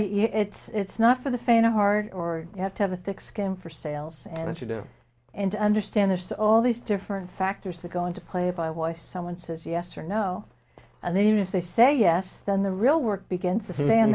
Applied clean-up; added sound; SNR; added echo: none; none; none; none.